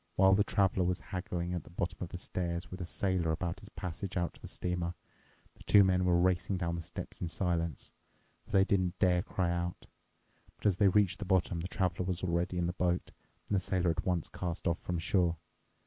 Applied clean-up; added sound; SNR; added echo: none; none; none; none.